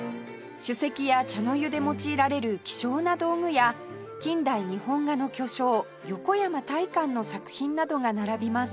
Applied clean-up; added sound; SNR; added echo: none; none; none; none.